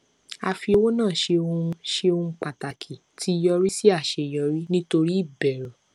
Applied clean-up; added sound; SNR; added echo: none; none; none; none.